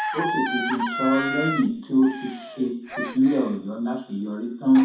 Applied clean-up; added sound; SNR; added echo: none; Gasp; 8 dB; reverberation time 0.6 s.